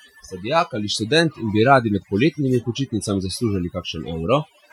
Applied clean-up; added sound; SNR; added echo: classical method Wiener filter.